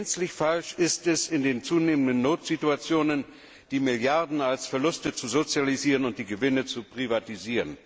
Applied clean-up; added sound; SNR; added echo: none; none; none; none.